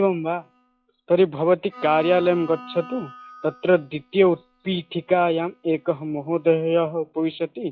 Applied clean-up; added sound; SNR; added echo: classical method log-MMSE.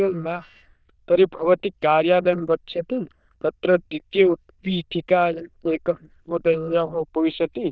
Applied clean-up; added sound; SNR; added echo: neural diffusion model UNIVERSE++.